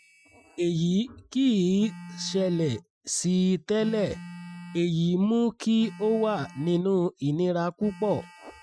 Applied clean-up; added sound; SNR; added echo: classical method Wiener filter.